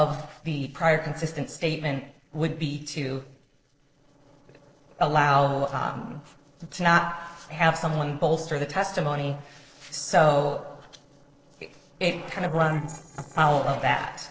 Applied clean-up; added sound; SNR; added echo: neural separator model SepFormer DNS4.